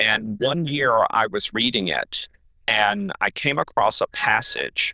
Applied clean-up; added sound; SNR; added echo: neural diffusion model UNIVERSE++.